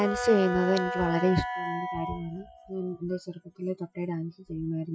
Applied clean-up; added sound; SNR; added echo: classical method Wiener filter.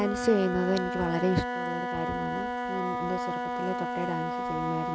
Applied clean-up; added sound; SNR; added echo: none; Wind instrument, woodwind instrument; 1 dB; none.